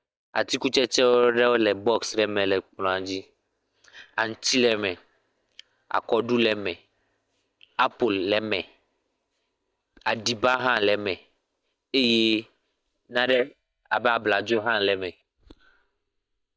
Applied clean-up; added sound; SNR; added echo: neural mask model DeepFilterNet 3.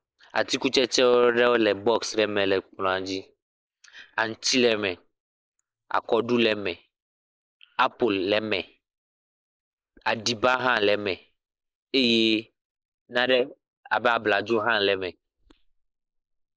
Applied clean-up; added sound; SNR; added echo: neural mask model Resemble Enhance denoiser.